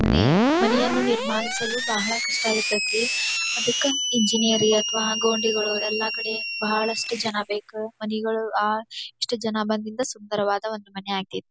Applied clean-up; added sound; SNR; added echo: none; Screech; 1 dB; none.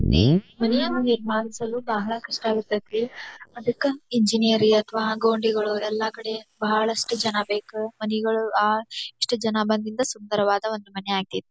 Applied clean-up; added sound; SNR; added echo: neural mask model Resemble Enhance denoiser.